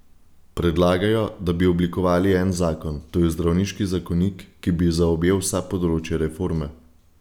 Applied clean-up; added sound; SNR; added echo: none; none; none; none.